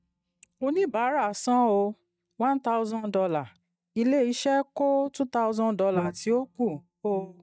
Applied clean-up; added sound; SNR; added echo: neural mask model DeepFilterNet 3.